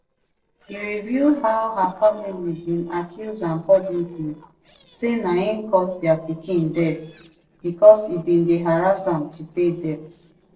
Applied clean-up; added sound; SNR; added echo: neural separator model SepFormer DNS4.